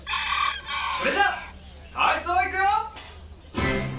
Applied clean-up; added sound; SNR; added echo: none; Chicken, rooster; 5 dB; reverberation time 0.2 s.